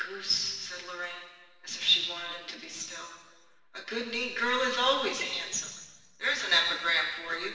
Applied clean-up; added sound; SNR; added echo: none; none; none; reverberation time 1.2 s.